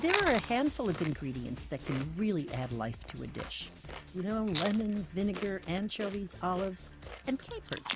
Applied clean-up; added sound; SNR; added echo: none; Chewing, mastication; 4 dB; none.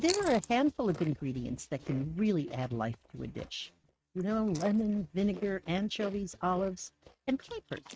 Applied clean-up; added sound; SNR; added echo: neural mask model RNNoise.